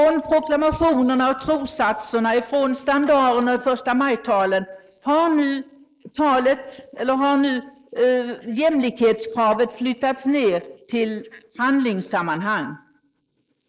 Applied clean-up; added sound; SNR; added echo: neural mask model Resemble Enhance denoiser.